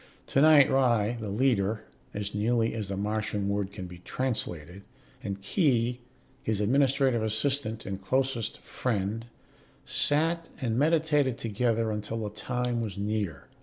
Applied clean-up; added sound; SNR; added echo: none; none; none; none.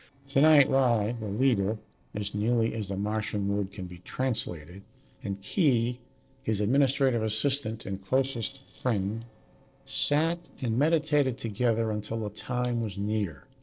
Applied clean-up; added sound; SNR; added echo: neural separator model SepFormer DNS4.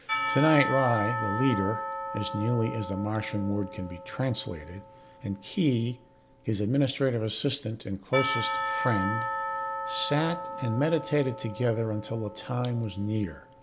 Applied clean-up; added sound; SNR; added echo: none; Church bell / Percussion; 6 dB; none.